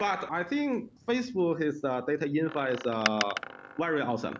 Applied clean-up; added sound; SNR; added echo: none; Door; 10 dB; none.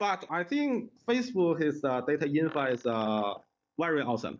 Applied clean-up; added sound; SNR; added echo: neural mask model DeepFilterNet 3.